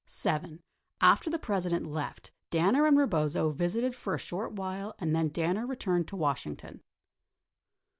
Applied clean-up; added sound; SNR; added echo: none; none; none; none.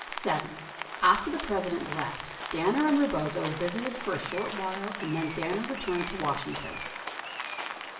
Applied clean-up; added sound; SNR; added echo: none; Rain; 7 dB; reverberation time 0.7 s.